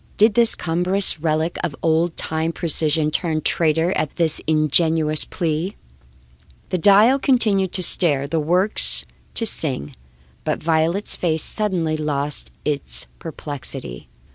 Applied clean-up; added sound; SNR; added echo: none; none; none; none.